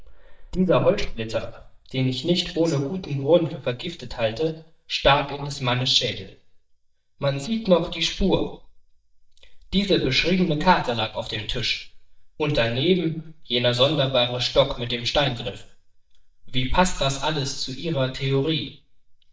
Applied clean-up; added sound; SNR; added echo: neural mask model DeepFilterNet 3.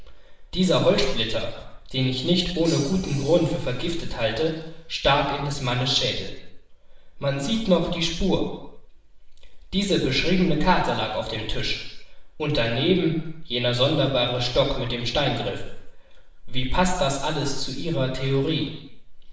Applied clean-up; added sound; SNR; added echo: none; Crash cymbal; 20 dB; reverberation time 0.9 s.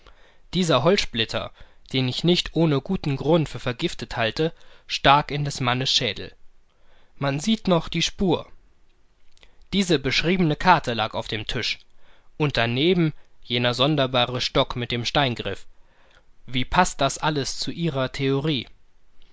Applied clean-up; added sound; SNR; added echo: none; none; none; none.